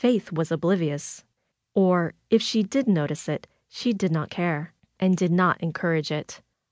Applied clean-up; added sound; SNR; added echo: none; none; none; none.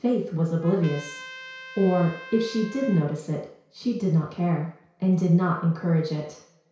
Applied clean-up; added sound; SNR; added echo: none; Trumpet; 17 dB; reverberation time 0.6 s.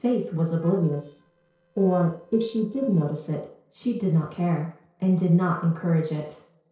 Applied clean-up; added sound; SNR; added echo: neural separator model SepFormer DNS4.